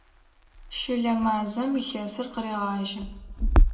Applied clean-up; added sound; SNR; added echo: none; Crackle; -2 dB; reverberation time 0.7 s.